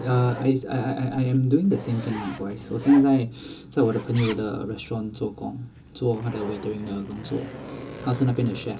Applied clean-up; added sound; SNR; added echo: none; Zipper (clothing); 16 dB; reverberation time 0.2 s.